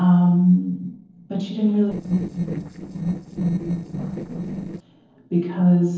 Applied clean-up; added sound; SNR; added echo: neural separator model SepFormer DNS4.